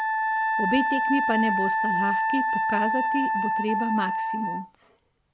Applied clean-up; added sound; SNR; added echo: none; Wind instrument, woodwind instrument; -4 dB; none.